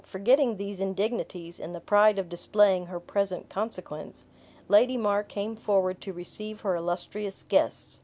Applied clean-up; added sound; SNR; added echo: none; none; none; none.